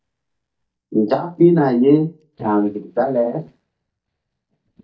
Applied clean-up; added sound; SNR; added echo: neural mask model DeepFilterNet 3.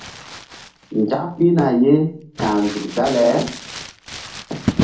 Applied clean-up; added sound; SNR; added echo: none; Crumpling, crinkling; 9 dB; reverberation time 0.4 s.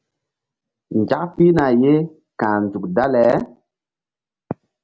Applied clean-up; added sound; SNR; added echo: none; none; none; none.